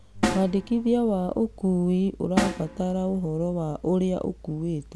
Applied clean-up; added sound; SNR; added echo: none; Snare drum; 8 dB; none.